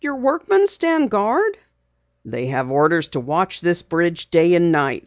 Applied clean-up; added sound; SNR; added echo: none; none; none; none.